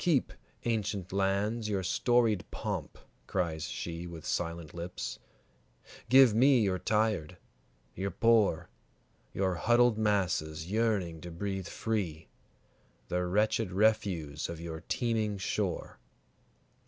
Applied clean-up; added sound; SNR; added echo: none; none; none; none.